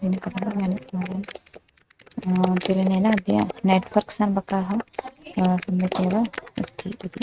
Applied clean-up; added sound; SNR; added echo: neural mask model RNNoise.